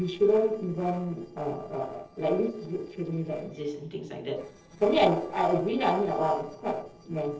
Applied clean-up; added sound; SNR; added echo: neural separator model SepFormer DNS4.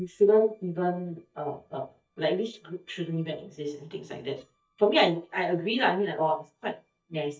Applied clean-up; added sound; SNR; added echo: neural mask model DeepFilterNet 3.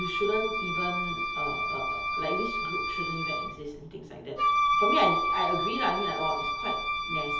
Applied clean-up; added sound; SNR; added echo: none; Wind instrument, woodwind instrument; -4 dB; reverberation time 0.8 s.